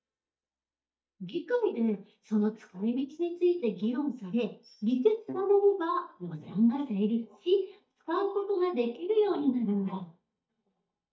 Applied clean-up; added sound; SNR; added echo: neural mask model DeepFilterNet 3.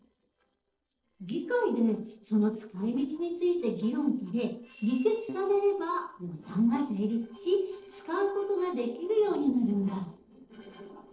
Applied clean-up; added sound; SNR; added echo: neural separator model SepFormer DNS4.